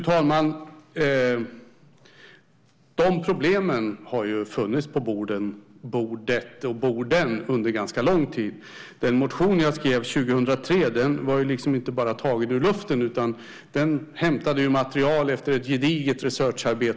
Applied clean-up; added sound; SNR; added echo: none; none; none; none.